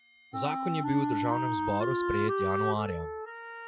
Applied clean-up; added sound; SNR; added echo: classical method Wiener filter.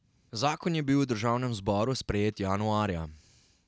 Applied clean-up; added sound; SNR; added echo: none; none; none; none.